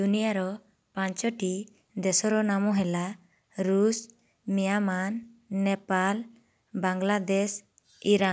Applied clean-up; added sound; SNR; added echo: none; none; none; none.